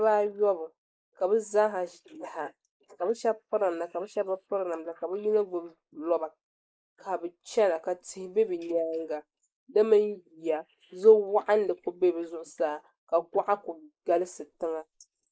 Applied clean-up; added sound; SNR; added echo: neural mask model Resemble Enhance denoiser.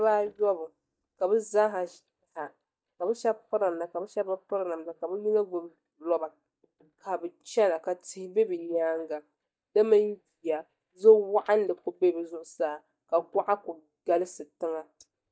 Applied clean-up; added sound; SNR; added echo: neural mask model DeepFilterNet 3.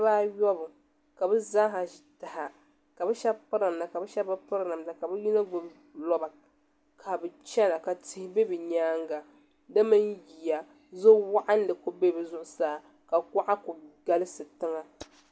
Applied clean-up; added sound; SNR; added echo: none; none; none; none.